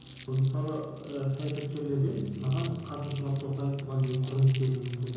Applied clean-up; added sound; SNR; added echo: none; Crumpling, crinkling; 13 dB; reverberation time 1.0 s.